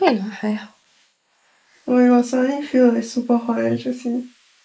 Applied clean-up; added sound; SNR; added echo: neural mask model Resemble Enhance denoiser.